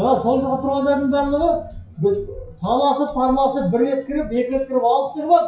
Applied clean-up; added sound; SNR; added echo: classical method WPE with log-MMSE.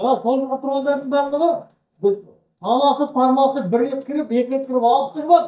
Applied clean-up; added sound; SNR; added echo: neural mask model DeepFilterNet 3.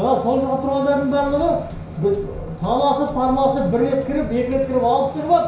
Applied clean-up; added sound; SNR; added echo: none; Drum kit; 18 dB; reverberation time 0.6 s.